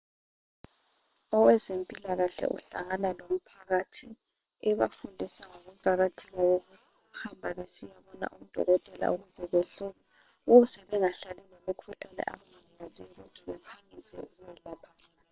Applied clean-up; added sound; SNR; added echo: neural separator model SepFormer WHAM!.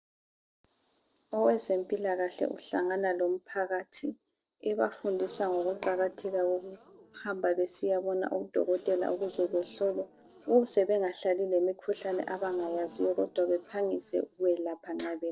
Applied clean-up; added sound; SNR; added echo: neural separator model SepFormer DNS4.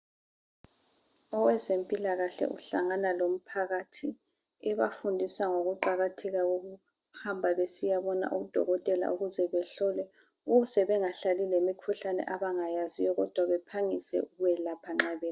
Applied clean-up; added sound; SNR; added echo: none; none; none; none.